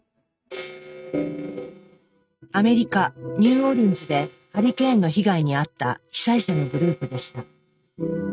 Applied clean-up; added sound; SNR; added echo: neural mask model RNNoise.